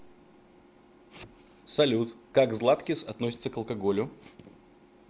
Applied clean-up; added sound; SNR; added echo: none; none; none; none.